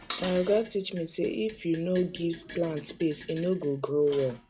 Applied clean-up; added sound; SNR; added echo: none; Dishes, pots, and pans; 16 dB; none.